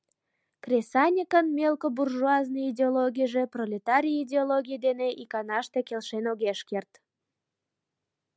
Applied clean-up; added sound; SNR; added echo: none; none; none; none.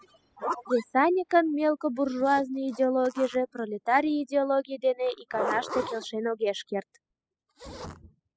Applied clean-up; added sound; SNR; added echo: classical method spectral subtraction.